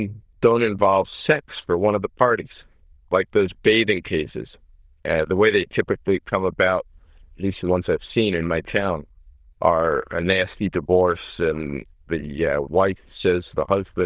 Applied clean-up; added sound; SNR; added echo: neural diffusion model UNIVERSE++.